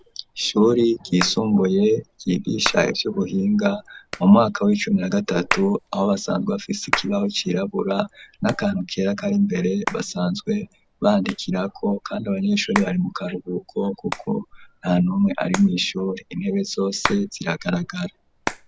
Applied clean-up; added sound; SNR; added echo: none; Hands; 13 dB; none.